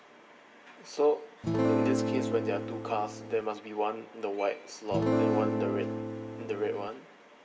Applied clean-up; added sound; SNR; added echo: none; Acoustic guitar / Strum; -3 dB; reverberation time 1.9 s.